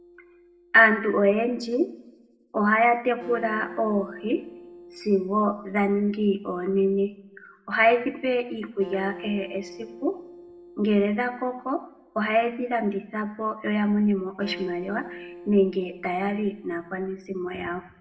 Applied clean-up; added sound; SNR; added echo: none; Acoustic guitar; 20 dB; reverberation time 0.6 s.